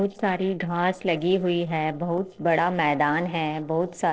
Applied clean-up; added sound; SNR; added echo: neural separator model SepFormer DNS4.